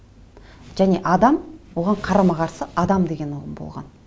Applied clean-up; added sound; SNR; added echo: none; none; none; none.